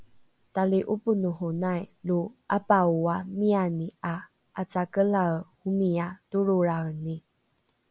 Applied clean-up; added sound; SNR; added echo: none; none; none; none.